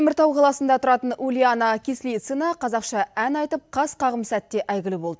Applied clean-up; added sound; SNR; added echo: none; none; none; none.